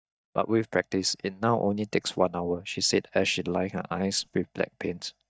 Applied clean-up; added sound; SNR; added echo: neural mask model DeepFilterNet 3.